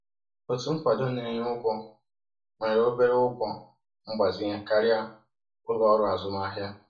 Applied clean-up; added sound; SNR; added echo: none; none; none; reverberation time 0.3 s.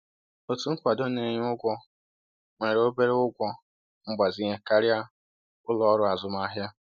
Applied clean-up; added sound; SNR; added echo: none; none; none; none.